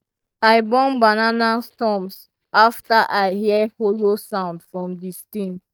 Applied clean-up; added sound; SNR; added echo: neural mask model DeepFilterNet 3.